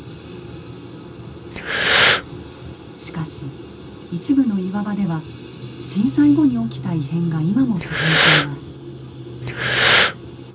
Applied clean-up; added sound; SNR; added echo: none; Breathing; -5 dB; reverberation time 0.2 s.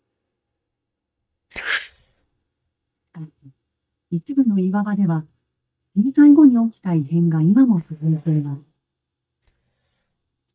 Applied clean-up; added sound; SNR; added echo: neural mask model DeepFilterNet 3.